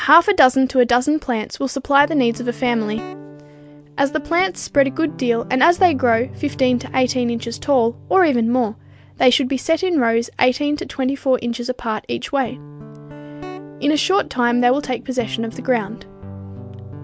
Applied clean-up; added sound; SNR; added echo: none; Guitar; 17 dB; none.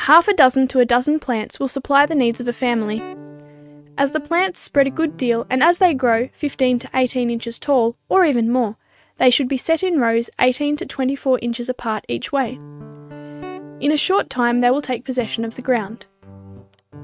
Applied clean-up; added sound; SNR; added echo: neural mask model RNNoise.